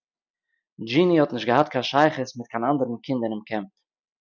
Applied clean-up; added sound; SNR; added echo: none; none; none; none.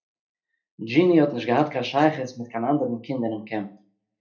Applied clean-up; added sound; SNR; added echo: none; none; none; reverberation time 0.3 s.